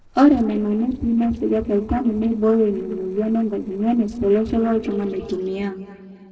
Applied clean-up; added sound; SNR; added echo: neural separator model SepFormer DNS4.